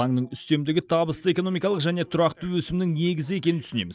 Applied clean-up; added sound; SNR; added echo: neural mask model DeepFilterNet 3.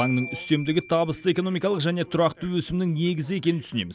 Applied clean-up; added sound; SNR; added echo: none; Marimba, xylophone; 18 dB; none.